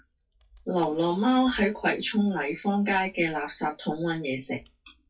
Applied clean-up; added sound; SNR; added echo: classical method WPE with log-MMSE.